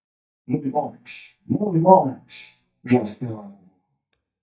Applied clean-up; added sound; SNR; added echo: neural mask model DeepFilterNet 3.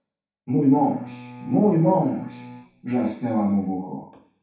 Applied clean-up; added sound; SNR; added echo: none; Bowed string instrument; 17 dB; reverberation time 0.7 s.